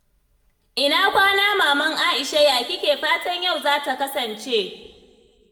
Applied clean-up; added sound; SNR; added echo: none; none; none; reverberation time 1.2 s.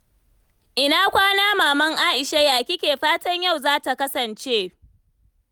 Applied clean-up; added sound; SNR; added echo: none; none; none; none.